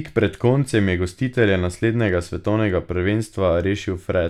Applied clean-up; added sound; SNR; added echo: none; none; none; none.